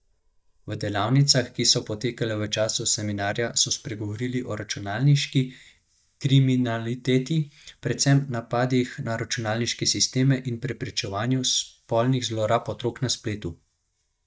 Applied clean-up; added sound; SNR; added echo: neural mask model DeepFilterNet 3.